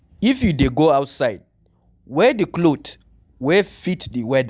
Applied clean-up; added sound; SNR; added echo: none; none; none; none.